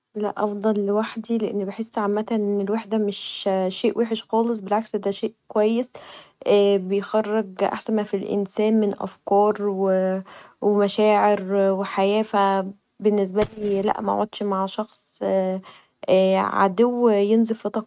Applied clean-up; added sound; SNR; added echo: neural mask model RNNoise.